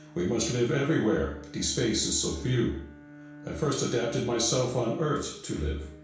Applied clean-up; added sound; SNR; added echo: none; Bowed string instrument; 18 dB; reverberation time 0.6 s.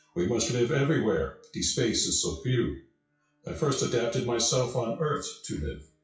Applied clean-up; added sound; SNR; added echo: classical method WPE with log-MMSE.